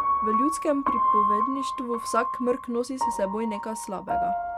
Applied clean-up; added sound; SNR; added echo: none; Piano; -2 dB; none.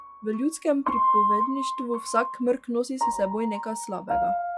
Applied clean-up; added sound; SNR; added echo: classical method log-MMSE.